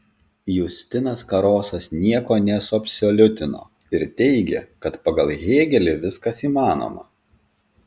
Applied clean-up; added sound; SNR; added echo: none; none; none; none.